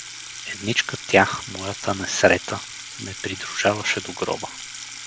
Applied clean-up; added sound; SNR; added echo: none; Sink (filling or washing) / Water tap, faucet; 11 dB; none.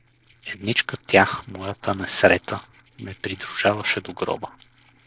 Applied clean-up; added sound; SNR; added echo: neural separator model SepFormer DNS4.